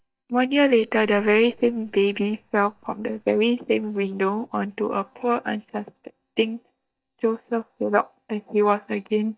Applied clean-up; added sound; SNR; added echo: neural mask model DeepFilterNet 3.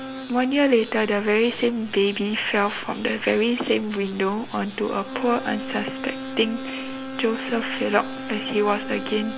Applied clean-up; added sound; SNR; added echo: none; Wind instrument, woodwind instrument; 12 dB; none.